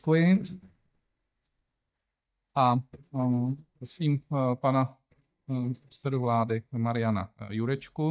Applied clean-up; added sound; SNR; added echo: neural mask model DeepFilterNet 3.